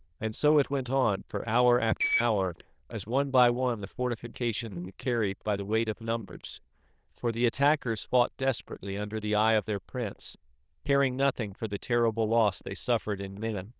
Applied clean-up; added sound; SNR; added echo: neural diffusion model UNIVERSE++.